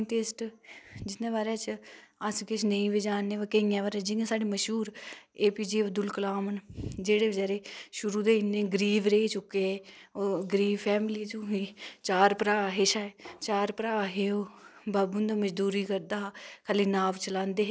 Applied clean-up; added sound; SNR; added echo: none; none; none; none.